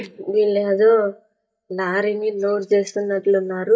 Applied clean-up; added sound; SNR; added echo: neural mask model DeepFilterNet 3.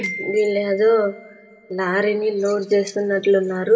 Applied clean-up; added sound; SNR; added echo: none; Glockenspiel; 17 dB; reverberation time 2.8 s.